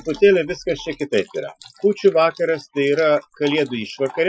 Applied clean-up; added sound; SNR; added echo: classical method Wiener filter.